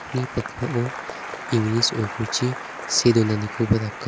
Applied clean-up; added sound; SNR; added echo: none; Applause; 10 dB; none.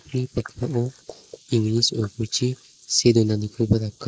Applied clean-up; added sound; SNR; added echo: neural mask model Resemble Enhance denoiser.